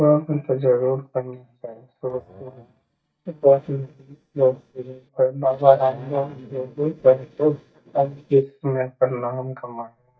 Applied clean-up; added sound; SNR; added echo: neural mask model DeepFilterNet 3.